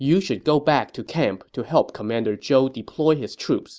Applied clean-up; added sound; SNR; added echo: none; none; none; none.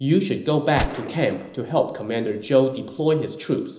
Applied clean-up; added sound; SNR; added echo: none; Gunshot, gunfire; 12 dB; reverberation time 0.8 s.